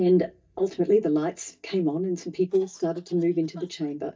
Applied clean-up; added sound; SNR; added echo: neural mask model DeepFilterNet 3.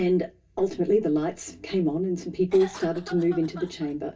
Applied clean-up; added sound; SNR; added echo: none; Cough; 17 dB; reverberation time 0.2 s.